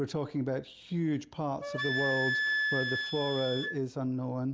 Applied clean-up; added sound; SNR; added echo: none; Wind instrument, woodwind instrument; 2 dB; none.